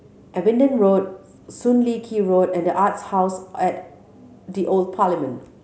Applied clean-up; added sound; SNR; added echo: none; none; none; none.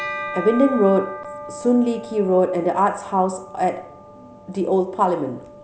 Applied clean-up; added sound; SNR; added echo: none; Bell; 13 dB; none.